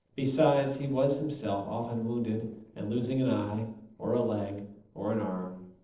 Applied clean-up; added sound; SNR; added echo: neural separator model SepFormer DNS4.